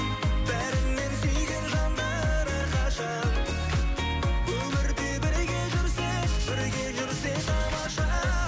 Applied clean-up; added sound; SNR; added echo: none; none; none; none.